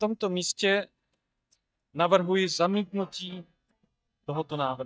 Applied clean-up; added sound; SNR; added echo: neural mask model DeepFilterNet 3.